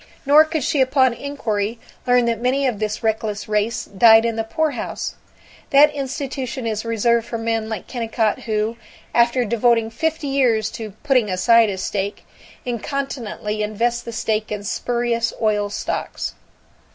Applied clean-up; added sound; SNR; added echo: none; none; none; none.